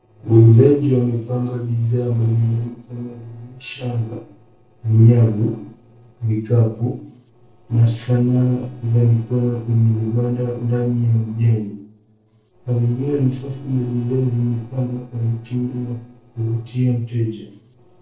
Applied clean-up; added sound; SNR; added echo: neural separator model SepFormer DNS4.